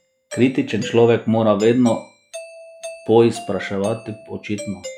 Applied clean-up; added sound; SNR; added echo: classical method log-MMSE.